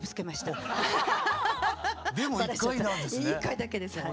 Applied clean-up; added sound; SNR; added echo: none; none; none; none.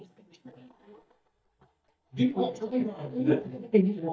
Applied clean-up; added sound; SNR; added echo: neural mask model DeepFilterNet 3.